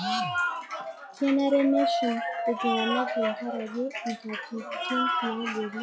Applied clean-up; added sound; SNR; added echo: classical method log-MMSE.